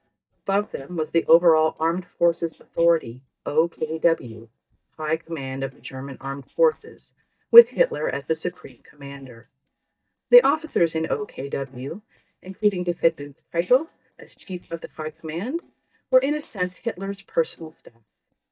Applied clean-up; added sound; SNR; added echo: neural mask model DeepFilterNet 3.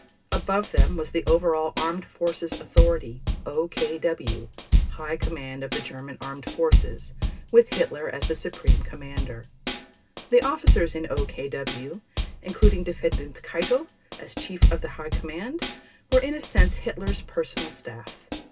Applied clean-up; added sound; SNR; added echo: none; Drum kit; -3 dB; reverberation time 0.2 s.